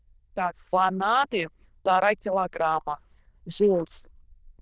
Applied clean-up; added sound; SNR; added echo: neural diffusion model UNIVERSE++.